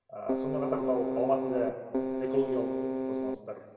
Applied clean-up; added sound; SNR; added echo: none; Keyboard (musical); -1 dB; reverberation time 2.6 s.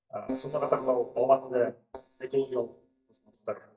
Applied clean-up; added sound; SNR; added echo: neural mask model DeepFilterNet 3.